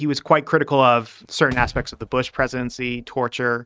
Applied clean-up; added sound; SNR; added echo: neural mask model RNNoise.